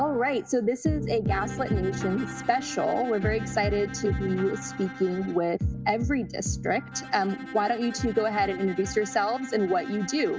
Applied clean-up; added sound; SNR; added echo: none; Bowed string instrument; 15 dB; none.